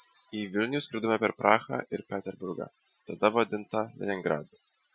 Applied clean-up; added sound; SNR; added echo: classical method Wiener filter.